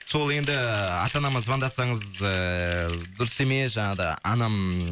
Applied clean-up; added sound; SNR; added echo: none; Crumpling, crinkling; 9 dB; none.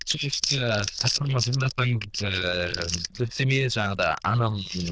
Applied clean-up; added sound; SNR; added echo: neural diffusion model UNIVERSE++.